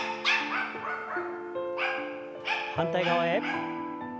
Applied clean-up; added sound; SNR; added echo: none; Dog; 1 dB; none.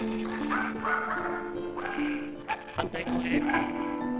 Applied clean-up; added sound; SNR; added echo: neural separator model SepFormer DNS4.